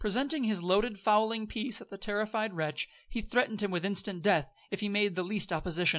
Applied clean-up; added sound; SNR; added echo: none; none; none; none.